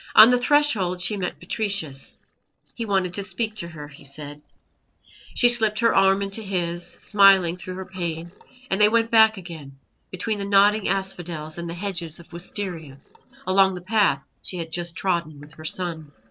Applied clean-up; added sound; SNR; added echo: neural separator model SepFormer DNS4.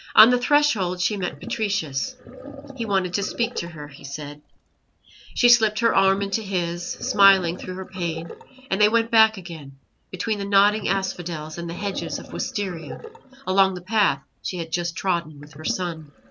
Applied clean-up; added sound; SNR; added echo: none; Sink (filling or washing); 16 dB; none.